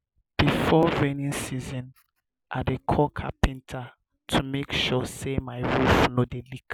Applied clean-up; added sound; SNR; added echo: none; none; none; none.